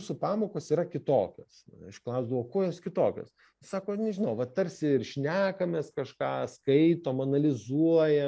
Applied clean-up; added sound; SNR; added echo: none; none; none; none.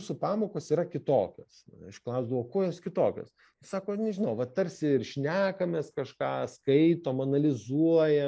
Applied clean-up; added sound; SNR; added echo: neural mask model Resemble Enhance denoiser.